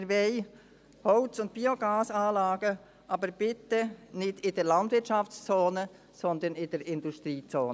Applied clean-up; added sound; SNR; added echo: none; none; none; none.